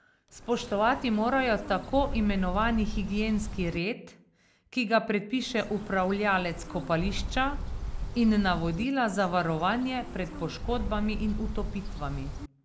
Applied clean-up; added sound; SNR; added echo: none; Bird; 7 dB; none.